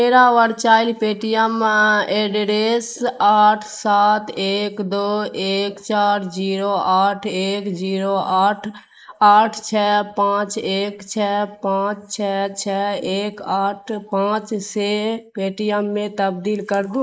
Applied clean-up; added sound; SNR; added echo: neural mask model Resemble Enhance denoiser.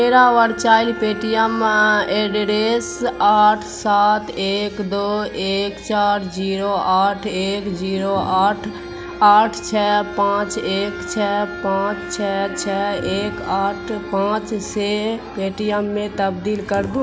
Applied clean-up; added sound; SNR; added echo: none; Wind instrument, woodwind instrument; 14 dB; none.